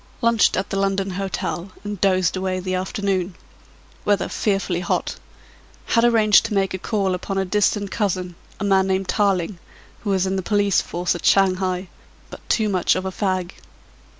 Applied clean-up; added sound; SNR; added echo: none; none; none; none.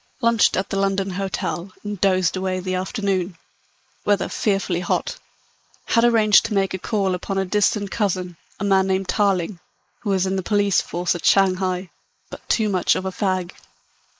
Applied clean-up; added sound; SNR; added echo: neural mask model Resemble Enhance denoiser.